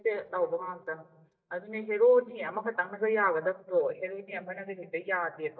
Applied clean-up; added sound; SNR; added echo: neural mask model DeepFilterNet 3.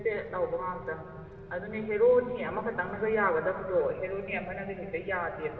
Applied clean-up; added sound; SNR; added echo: none; Rain; 15 dB; reverberation time 2.3 s.